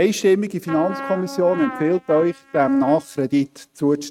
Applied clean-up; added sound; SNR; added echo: neural mask model RNNoise.